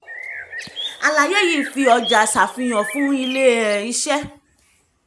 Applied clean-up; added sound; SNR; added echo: none; Bird; 11 dB; none.